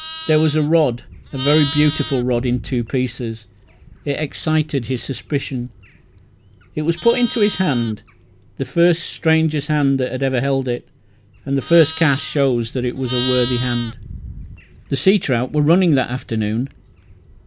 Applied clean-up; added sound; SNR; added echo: none; Livestock, farm animals, working animals; 13 dB; none.